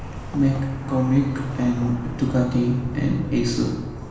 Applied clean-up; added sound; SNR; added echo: none; Traffic noise, roadway noise; 12 dB; reverberation time 1.1 s.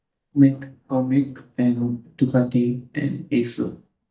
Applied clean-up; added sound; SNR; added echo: neural mask model DeepFilterNet 3.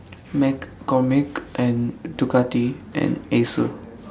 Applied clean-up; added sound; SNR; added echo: none; none; none; none.